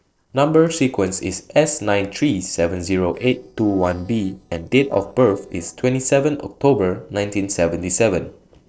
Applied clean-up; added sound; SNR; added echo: neural separator model SepFormer DNS4.